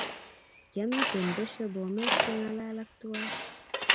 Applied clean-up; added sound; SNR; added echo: none; Tools; -2 dB; none.